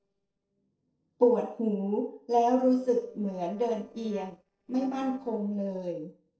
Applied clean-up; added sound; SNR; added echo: neural separator model SepFormer DNS4.